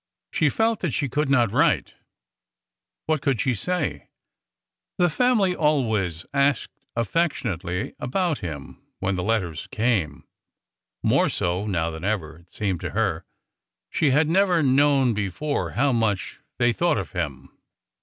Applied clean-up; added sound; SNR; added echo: none; none; none; none.